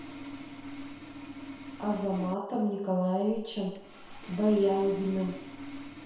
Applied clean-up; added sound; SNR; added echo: none; Sawing; 12 dB; reverberation time 0.7 s.